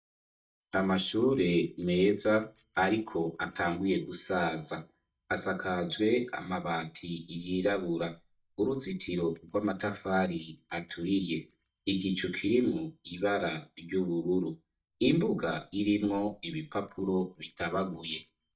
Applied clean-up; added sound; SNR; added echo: neural mask model DeepFilterNet 3.